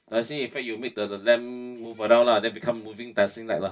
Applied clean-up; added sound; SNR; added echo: none; none; none; reverberation time 0.1 s.